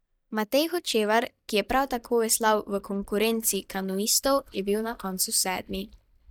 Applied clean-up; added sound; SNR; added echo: neural mask model DeepFilterNet 3.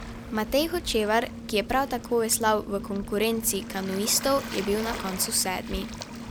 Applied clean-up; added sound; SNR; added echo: none; Waves, surf; 10 dB; none.